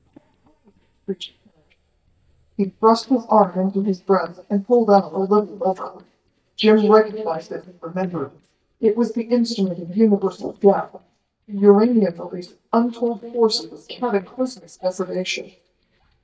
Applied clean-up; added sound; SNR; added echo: neural mask model DeepFilterNet 3.